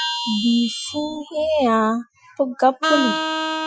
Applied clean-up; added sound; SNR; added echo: classical method Wiener filter.